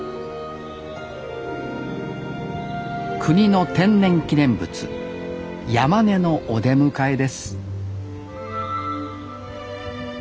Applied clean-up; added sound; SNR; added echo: none; Thunder; 20 dB; none.